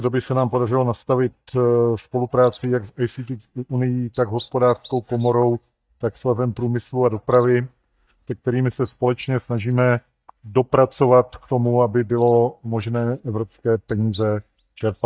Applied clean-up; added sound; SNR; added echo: neural mask model DeepFilterNet 3.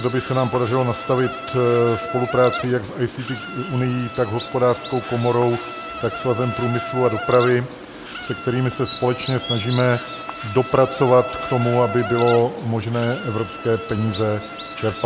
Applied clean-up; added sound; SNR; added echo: none; Chirp, tweet + Insect; 10 dB; none.